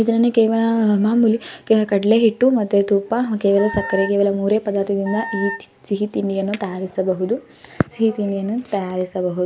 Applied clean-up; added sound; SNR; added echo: none; Wind instrument, woodwind instrument + Chink, clink; 14 dB; none.